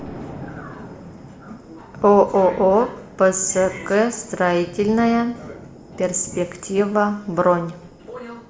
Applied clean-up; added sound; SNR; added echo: none; Thunder; 18 dB; reverberation time 0.6 s.